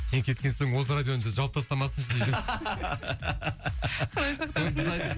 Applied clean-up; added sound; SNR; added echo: none; none; none; none.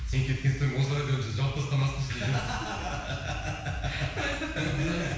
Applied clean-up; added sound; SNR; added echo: none; none; none; reverberation time 0.9 s.